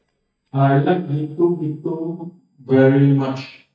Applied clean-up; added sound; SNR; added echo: neural mask model DeepFilterNet 3.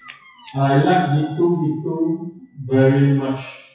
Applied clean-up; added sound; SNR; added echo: classical method WPE with log-MMSE.